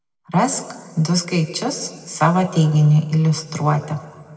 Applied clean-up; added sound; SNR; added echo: none; none; none; reverberation time 1.6 s.